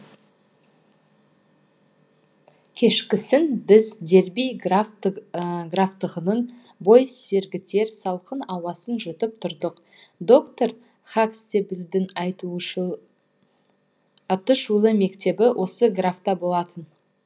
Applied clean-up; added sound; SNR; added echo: none; none; none; none.